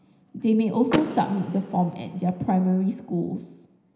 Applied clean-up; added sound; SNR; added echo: none; Door / Car; 11 dB; reverberation time 0.9 s.